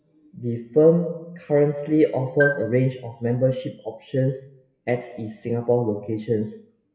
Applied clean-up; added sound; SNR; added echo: classical method WPE with log-MMSE.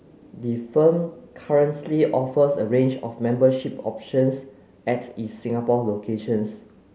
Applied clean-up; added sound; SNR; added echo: none; none; none; none.